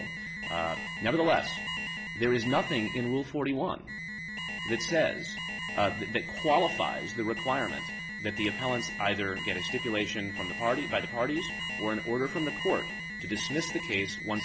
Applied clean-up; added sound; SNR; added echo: none; Alarm; 5 dB; none.